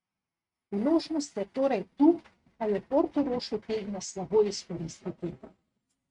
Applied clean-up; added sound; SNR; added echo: neural mask model RNNoise.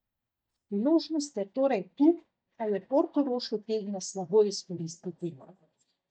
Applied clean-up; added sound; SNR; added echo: neural mask model DeepFilterNet 3.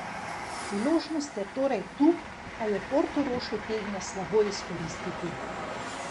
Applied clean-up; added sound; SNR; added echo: none; Train; 8 dB; none.